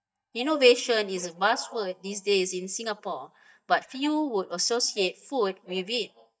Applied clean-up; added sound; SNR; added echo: neural mask model DeepFilterNet 3.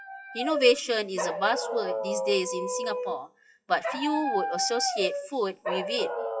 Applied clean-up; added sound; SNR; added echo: classical method WPE with log-MMSE.